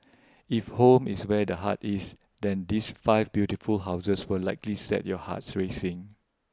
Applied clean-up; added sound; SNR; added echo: none; none; none; none.